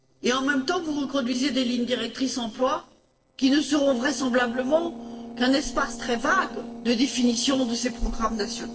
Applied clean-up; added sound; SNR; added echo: neural separator model SepFormer DNS4.